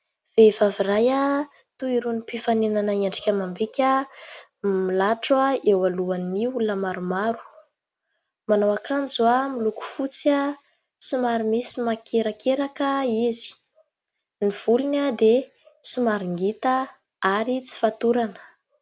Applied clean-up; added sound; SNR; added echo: none; none; none; none.